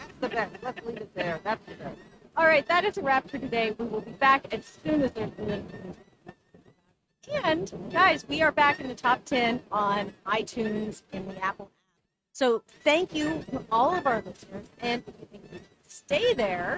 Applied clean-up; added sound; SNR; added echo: neural mask model RNNoise.